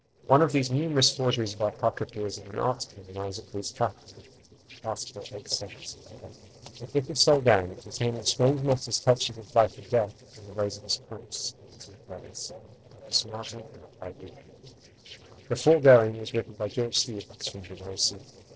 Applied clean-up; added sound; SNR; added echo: neural separator model SepFormer DNS4.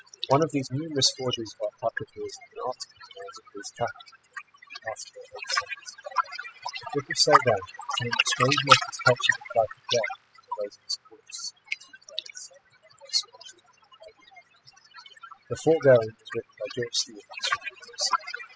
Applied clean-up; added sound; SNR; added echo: classical method spectral subtraction.